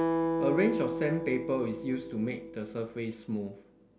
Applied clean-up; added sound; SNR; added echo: none; Acoustic guitar; 2 dB; none.